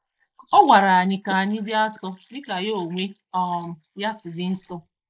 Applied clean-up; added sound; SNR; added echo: neural mask model Resemble Enhance denoiser.